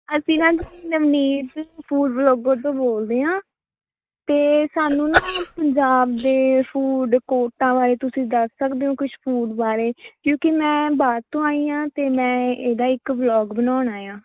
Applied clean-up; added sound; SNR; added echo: neural mask model DeepFilterNet 3.